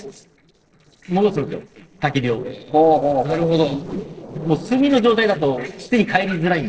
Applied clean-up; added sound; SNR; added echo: neural separator model SepFormer DNS4.